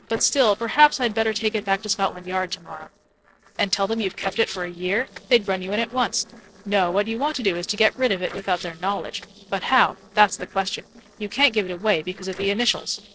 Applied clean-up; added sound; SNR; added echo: neural separator model SepFormer DNS4.